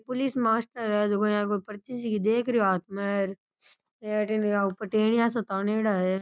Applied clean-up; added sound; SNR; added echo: none; none; none; none.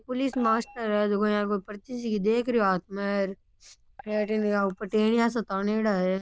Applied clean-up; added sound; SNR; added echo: neural diffusion model UNIVERSE++.